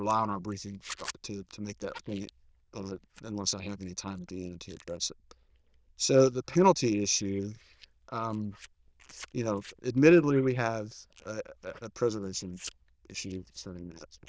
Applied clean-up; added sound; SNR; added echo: neural diffusion model UNIVERSE++.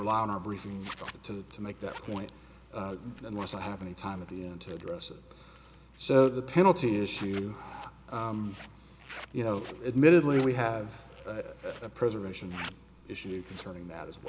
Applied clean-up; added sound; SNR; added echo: none; Zipper (clothing); 19 dB; none.